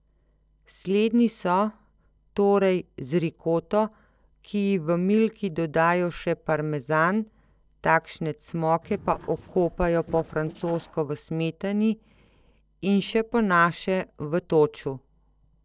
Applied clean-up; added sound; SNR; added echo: neural separator model SepFormer DNS4.